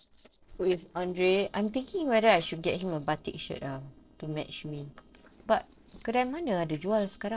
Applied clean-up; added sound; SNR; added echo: neural separator model SepFormer DNS4.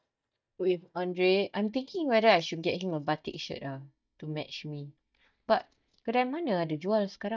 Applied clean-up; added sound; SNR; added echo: neural mask model DeepFilterNet 3.